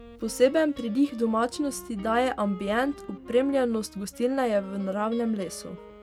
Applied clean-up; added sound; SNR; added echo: none; Guitar + Wind instrument, woodwind instrument; 19 dB; none.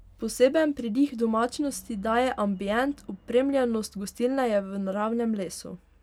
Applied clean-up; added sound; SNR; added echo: none; none; none; none.